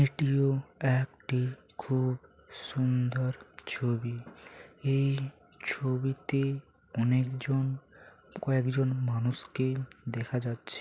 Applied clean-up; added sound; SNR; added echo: none; none; none; none.